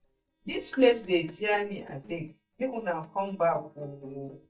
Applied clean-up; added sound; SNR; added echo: neural mask model DeepFilterNet 3.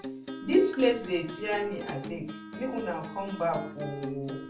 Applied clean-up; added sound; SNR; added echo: none; Acoustic guitar; 9 dB; reverberation time 0.3 s.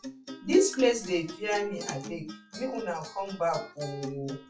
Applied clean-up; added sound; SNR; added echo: classical method WPE with log-MMSE.